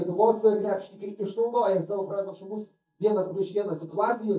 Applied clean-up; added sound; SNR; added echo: neural mask model DeepFilterNet 3.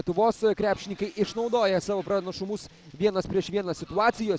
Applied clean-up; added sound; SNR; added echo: none; none; none; none.